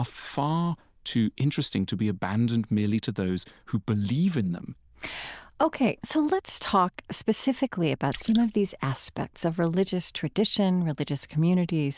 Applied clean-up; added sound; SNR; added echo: neural diffusion model UNIVERSE++.